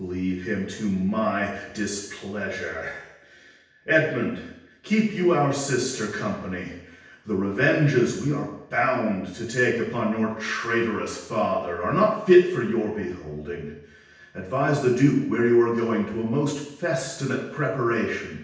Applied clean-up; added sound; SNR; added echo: none; none; none; reverberation time 0.9 s.